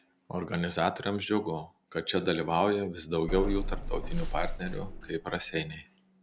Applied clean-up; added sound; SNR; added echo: none; Bus / Engine; 2 dB; none.